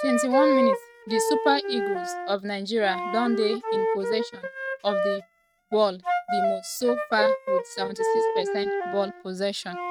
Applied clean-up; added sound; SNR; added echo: neural mask model RNNoise.